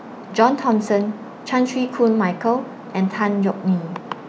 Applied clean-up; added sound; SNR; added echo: none; none; none; none.